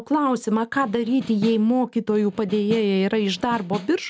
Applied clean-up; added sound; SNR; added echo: none; Snare drum; 16 dB; none.